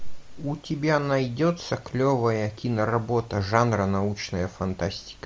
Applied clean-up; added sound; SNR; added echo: none; none; none; none.